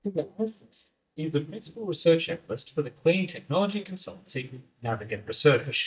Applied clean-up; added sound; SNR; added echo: neural mask model DeepFilterNet 3.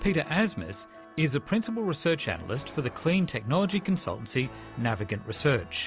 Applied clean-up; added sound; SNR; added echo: none; none; none; none.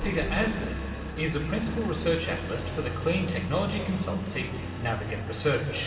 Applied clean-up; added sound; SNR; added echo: none; Engine; 6 dB; reverberation time 2.5 s.